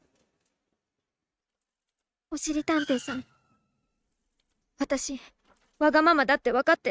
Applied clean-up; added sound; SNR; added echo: neural mask model RNNoise.